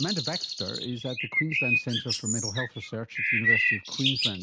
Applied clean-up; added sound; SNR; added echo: none; Bird; -4 dB; none.